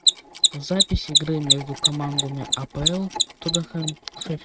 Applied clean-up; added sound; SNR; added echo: neural mask model RNNoise.